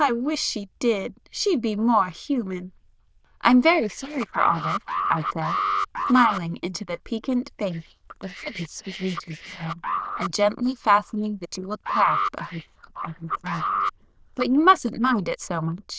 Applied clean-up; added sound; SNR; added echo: neural diffusion model UNIVERSE++.